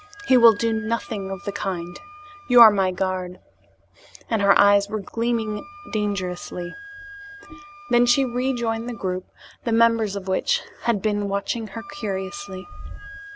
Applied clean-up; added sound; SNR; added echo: none; Wind instrument, woodwind instrument; 20 dB; none.